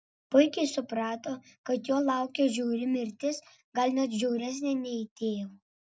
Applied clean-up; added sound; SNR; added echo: none; none; none; none.